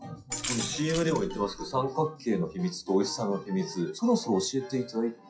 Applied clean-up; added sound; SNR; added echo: classical method WPE with log-MMSE.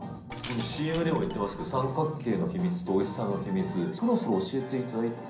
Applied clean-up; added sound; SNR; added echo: none; Glass; 11 dB; reverberation time 0.6 s.